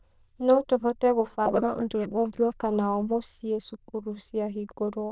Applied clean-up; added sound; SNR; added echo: neural diffusion model UNIVERSE++.